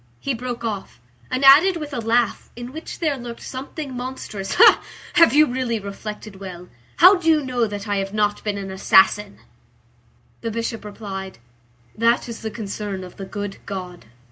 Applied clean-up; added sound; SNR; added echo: none; none; none; none.